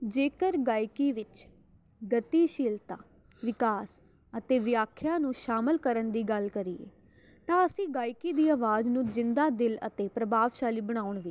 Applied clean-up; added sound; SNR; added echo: none; none; none; none.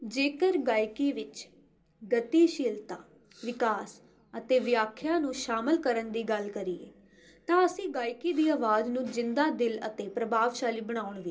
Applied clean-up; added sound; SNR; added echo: none; none; none; reverberation time 0.2 s.